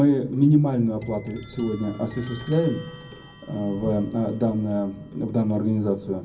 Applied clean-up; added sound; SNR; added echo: none; Clock; 19 dB; reverberation time 0.4 s.